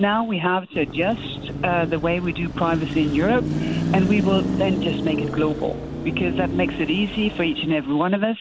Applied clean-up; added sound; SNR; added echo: none; Car passing by / Traffic noise, roadway noise / Engine; 4 dB; none.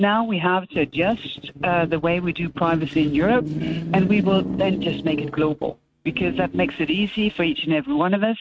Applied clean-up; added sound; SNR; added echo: neural mask model RNNoise.